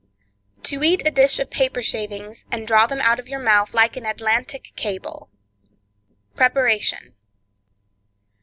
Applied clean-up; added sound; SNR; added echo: none; none; none; none.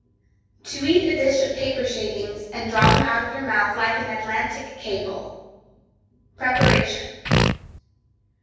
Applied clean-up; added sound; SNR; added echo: none; Fart; -4 dB; reverberation time 1.3 s.